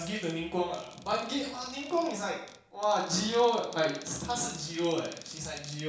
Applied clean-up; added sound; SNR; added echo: none; Cupboard open or close; 19 dB; reverberation time 0.6 s.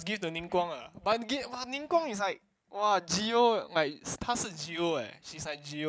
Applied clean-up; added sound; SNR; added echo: none; none; none; none.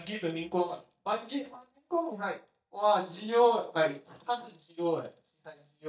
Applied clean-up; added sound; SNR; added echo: neural mask model DeepFilterNet 3.